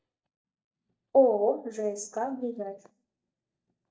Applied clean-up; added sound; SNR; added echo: neural mask model DeepFilterNet 3.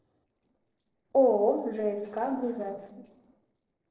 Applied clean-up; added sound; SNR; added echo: neural separator model SepFormer DNS4.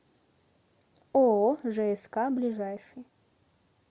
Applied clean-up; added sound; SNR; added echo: none; none; none; none.